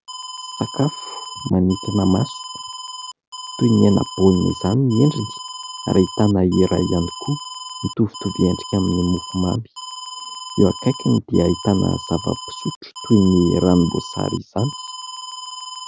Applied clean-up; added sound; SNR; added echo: none; Alarm; 13 dB; none.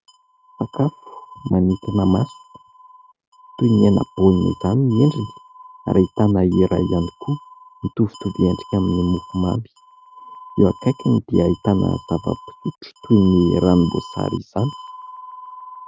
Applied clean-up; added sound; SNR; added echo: neural mask model RNNoise.